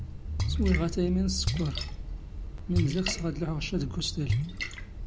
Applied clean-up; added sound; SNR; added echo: none; Splash, splatter; 0 dB; none.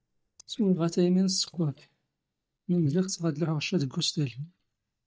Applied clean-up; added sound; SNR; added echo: neural mask model DeepFilterNet 3.